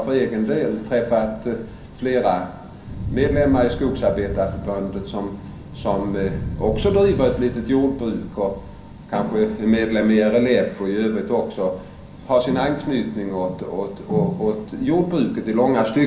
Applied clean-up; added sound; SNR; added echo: none; Thunder; 13 dB; reverberation time 0.6 s.